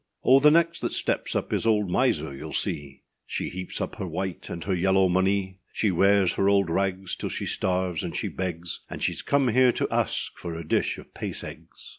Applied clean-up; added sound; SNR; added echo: none; none; none; none.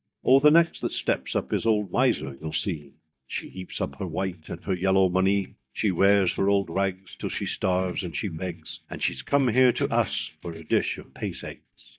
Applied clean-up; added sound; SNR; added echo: neural mask model DeepFilterNet 3.